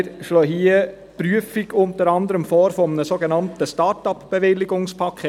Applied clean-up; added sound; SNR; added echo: none; none; none; none.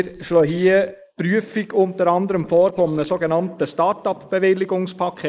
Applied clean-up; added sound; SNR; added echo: neural mask model Resemble Enhance denoiser.